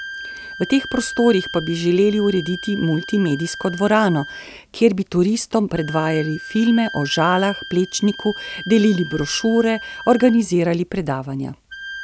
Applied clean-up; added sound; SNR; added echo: none; Wind instrument, woodwind instrument; 14 dB; none.